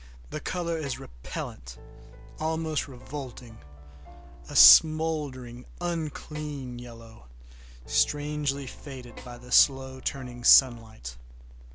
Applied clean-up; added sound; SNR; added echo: none; Snare drum + Piano; 20 dB; none.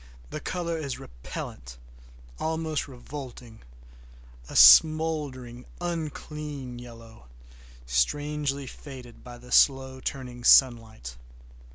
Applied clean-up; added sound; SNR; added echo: none; none; none; none.